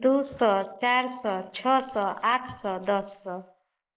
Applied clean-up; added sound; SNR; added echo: neural mask model Resemble Enhance denoiser.